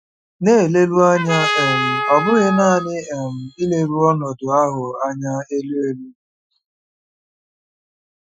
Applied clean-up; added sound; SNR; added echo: classical method Wiener filter.